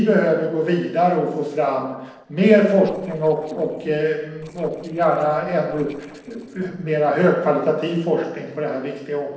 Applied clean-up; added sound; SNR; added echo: neural separator model SepFormer DNS4.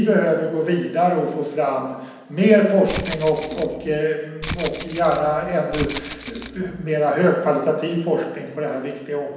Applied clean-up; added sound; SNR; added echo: none; Rattle (instrument); 5 dB; reverberation time 0.9 s.